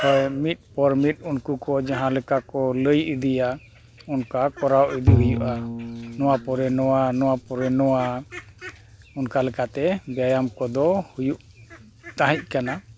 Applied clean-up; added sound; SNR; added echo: none; Bowed string instrument; 2 dB; none.